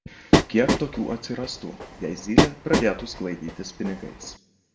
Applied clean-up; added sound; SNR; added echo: none; Train; -3 dB; reverberation time 0.6 s.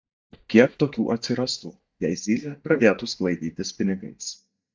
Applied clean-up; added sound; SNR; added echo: neural mask model DeepFilterNet 3.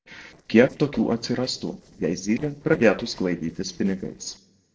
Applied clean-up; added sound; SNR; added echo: neural separator model SepFormer DNS4.